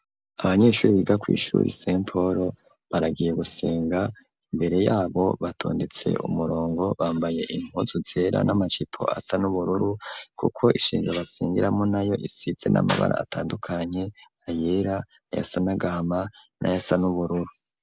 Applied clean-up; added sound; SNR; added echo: none; none; none; none.